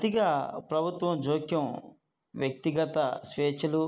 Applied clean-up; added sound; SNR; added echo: none; none; none; none.